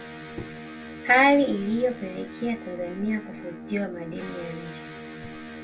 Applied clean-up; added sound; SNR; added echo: none; Electric guitar; 12 dB; reverberation time 0.2 s.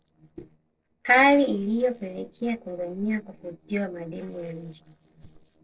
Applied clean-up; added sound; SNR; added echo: neural separator model SepFormer DNS4.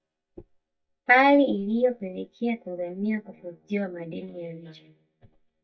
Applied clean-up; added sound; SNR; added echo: neural mask model DeepFilterNet 3.